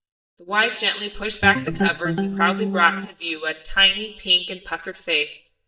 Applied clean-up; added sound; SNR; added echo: neural mask model DeepFilterNet 3.